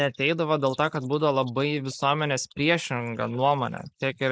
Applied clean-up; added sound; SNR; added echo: neural mask model Resemble Enhance denoiser.